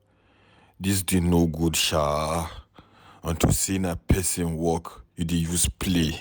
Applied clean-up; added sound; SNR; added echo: none; none; none; none.